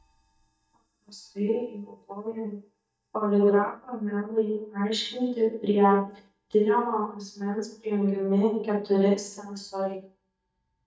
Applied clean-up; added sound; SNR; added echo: neural mask model DeepFilterNet 3.